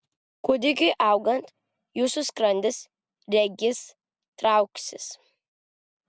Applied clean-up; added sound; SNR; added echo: none; none; none; none.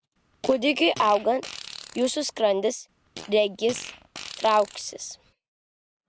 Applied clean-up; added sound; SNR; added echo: none; Fart; 16 dB; none.